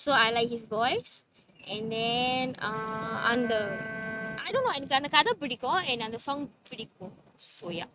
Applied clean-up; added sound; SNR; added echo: neural mask model RNNoise.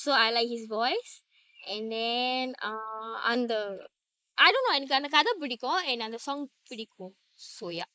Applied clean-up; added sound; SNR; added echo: neural mask model Resemble Enhance denoiser.